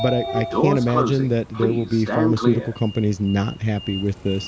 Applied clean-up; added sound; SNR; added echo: none; Sliding door; 5 dB; none.